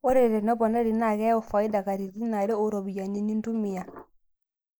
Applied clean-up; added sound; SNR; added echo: neural mask model Resemble Enhance denoiser.